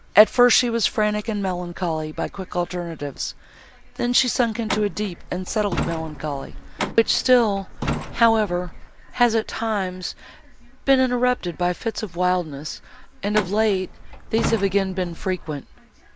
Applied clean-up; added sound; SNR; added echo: none; Truck; 7 dB; none.